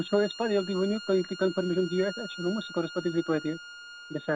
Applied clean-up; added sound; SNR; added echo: none; Bowed string instrument; 14 dB; none.